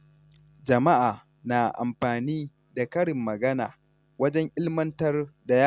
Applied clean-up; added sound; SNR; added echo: none; none; none; none.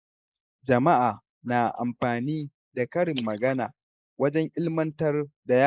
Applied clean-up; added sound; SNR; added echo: neural mask model Resemble Enhance denoiser.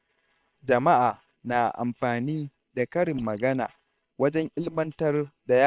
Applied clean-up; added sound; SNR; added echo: neural separator model SepFormer WHAM!.